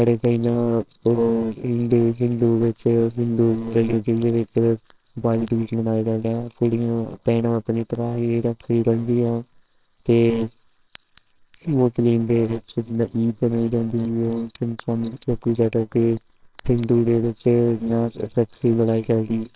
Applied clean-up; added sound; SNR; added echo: neural separator model SepFormer WHAMR!.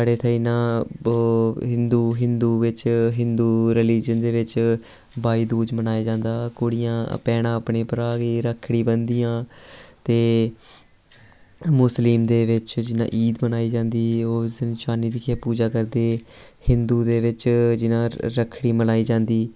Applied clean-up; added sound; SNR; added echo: none; none; none; none.